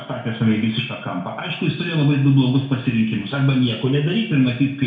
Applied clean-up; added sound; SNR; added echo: none; none; none; reverberation time 0.6 s.